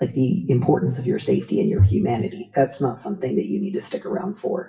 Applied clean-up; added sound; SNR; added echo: classical method WPE with log-MMSE.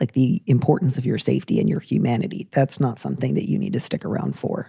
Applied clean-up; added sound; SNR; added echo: none; none; none; none.